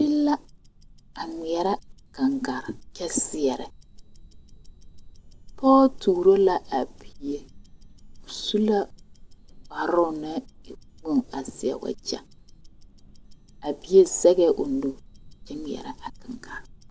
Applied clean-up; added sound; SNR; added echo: none; Tick-tock; 19 dB; none.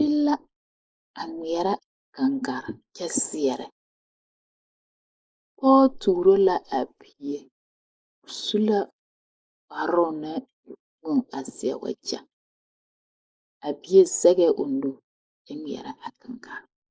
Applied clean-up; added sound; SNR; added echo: neural mask model Resemble Enhance denoiser.